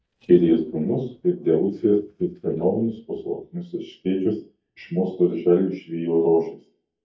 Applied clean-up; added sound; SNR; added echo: neural mask model DeepFilterNet 3.